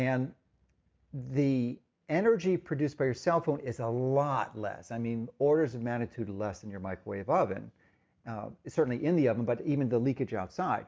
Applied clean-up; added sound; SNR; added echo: neural mask model Resemble Enhance denoiser.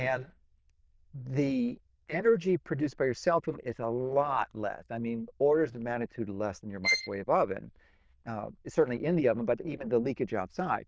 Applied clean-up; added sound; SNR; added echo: neural diffusion model UNIVERSE++.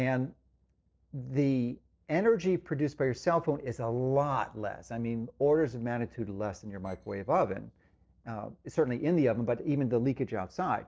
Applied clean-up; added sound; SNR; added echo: neural separator model SepFormer DNS4.